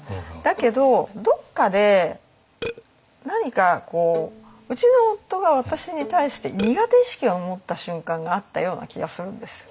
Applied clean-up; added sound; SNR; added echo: none; Burping, eructation + Bowed string instrument; 19 dB; none.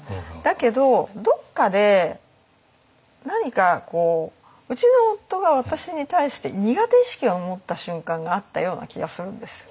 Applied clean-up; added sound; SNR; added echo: none; none; none; none.